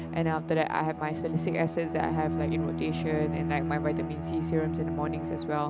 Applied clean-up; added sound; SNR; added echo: none; Bowed string instrument; 1 dB; none.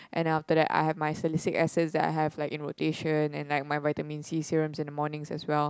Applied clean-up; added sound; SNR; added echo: none; none; none; none.